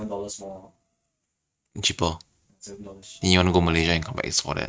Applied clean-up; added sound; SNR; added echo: neural mask model RNNoise.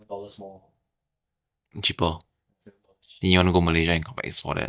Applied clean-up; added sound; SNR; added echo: neural mask model DeepFilterNet 3.